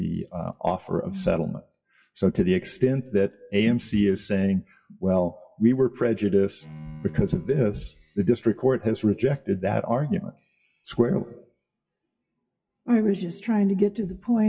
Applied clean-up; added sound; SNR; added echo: classical method WPE with log-MMSE.